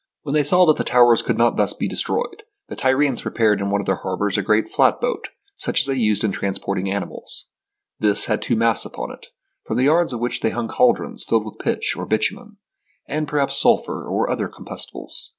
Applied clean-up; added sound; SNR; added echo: none; none; none; none.